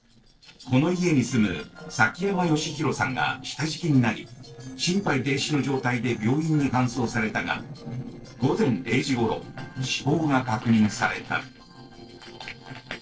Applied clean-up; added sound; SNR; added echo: neural separator model SepFormer DNS4.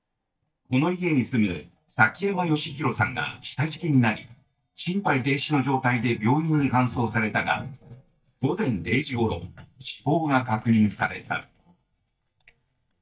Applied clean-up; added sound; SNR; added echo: neural mask model DeepFilterNet 3.